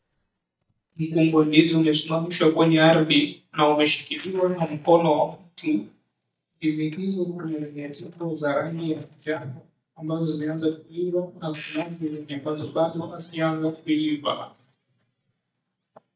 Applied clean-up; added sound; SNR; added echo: neural mask model DeepFilterNet 3.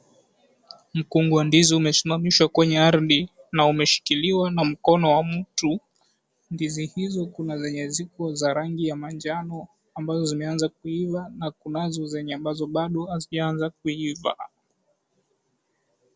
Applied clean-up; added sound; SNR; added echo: none; none; none; none.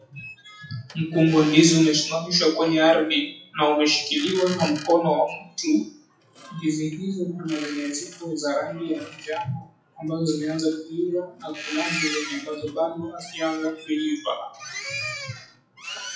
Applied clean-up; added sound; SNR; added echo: classical method WPE with log-MMSE.